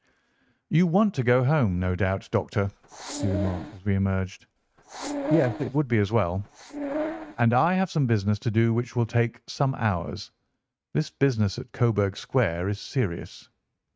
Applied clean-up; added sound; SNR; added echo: neural mask model RNNoise.